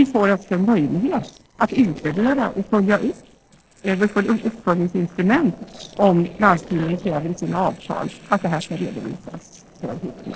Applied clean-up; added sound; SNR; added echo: neural separator model SepFormer DNS4.